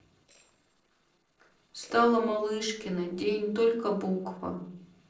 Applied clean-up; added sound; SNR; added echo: neural separator model SepFormer DNS4.